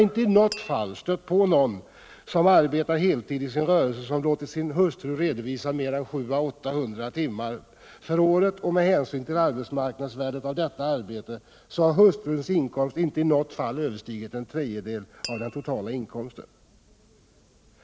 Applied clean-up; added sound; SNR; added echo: none; Tap; 19 dB; none.